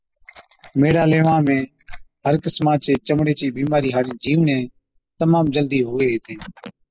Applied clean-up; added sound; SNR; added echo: classical method spectral subtraction.